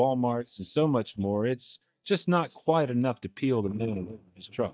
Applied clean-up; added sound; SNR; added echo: neural mask model DeepFilterNet 3.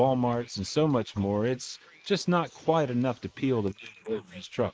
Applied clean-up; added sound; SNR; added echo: neural mask model Resemble Enhance denoiser.